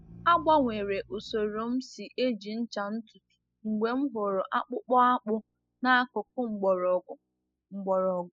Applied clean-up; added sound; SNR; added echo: classical method spectral subtraction.